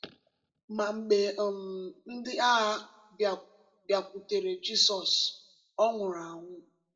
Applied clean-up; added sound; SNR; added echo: none; none; none; reverberation time 0.4 s.